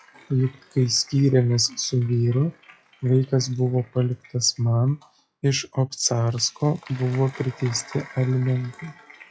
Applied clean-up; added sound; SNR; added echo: classical method log-MMSE.